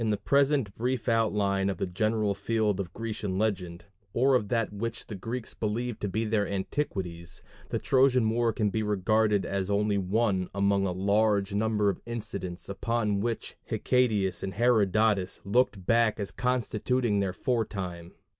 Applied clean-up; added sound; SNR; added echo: none; none; none; none.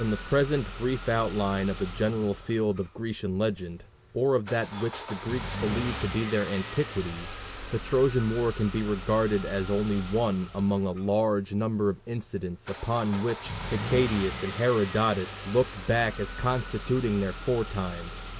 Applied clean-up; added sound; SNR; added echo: none; Engine starting / Car; 10 dB; none.